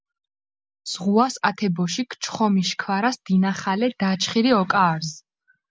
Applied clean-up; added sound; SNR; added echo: none; none; none; none.